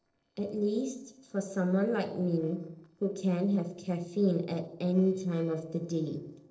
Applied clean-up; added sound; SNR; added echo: neural separator model SepFormer DNS4.